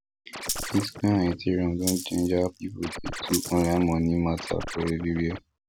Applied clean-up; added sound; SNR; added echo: none; Rattle (instrument) + Scratching (performance technique); 10 dB; none.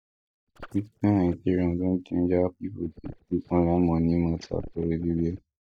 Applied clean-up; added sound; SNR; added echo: neural mask model DeepFilterNet 3.